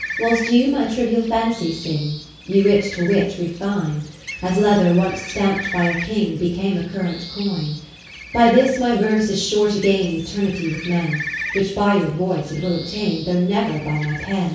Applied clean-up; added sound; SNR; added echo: none; Bird; 13 dB; reverberation time 0.6 s.